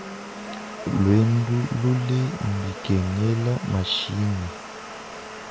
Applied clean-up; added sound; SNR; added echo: none; Domestic sounds, home sounds; 12 dB; none.